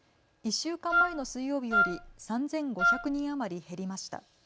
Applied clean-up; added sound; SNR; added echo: none; Wind instrument, woodwind instrument; -5 dB; none.